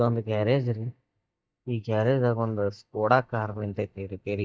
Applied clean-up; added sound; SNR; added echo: neural mask model DeepFilterNet 3.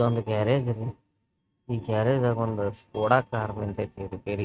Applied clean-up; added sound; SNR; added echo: neural mask model RNNoise.